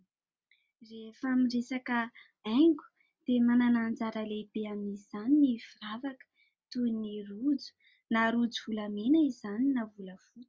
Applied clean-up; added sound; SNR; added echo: none; none; none; none.